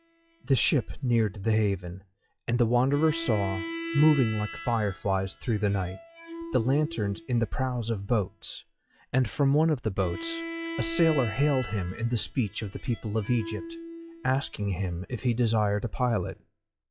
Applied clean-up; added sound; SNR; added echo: classical method log-MMSE.